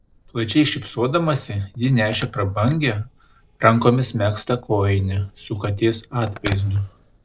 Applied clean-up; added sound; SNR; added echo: neural separator model SepFormer DNS4.